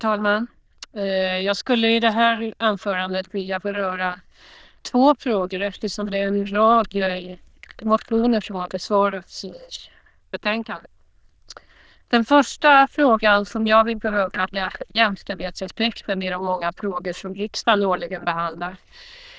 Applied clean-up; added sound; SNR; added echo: neural diffusion model UNIVERSE++.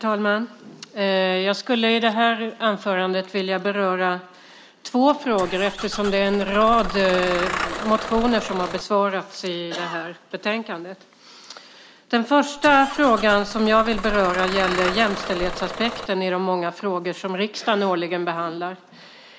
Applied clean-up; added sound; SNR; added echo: none; Engine starting / Bus; 7 dB; none.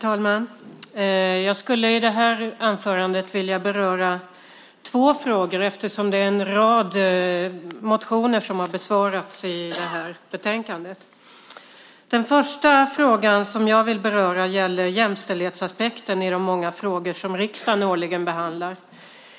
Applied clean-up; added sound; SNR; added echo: none; none; none; none.